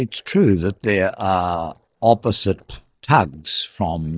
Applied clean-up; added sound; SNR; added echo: neural mask model DeepFilterNet 3.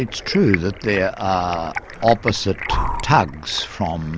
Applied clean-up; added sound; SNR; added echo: none; Breathing + Stream; 8 dB; none.